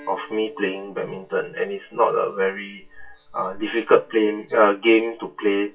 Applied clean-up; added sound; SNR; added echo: classical method WPE with log-MMSE.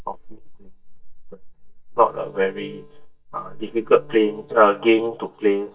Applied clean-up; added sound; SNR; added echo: neural mask model DeepFilterNet 3.